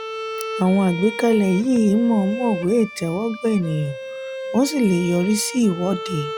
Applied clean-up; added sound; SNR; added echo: none; Bowed string instrument; 11 dB; none.